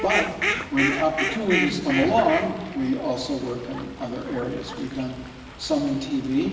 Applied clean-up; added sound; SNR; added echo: none; Fowl; 5 dB; reverberation time 1.2 s.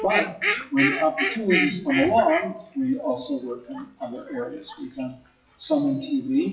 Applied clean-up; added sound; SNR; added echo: classical method WPE with log-MMSE.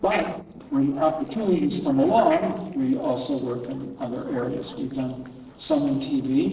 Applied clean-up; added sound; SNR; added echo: neural separator model SepFormer DNS4.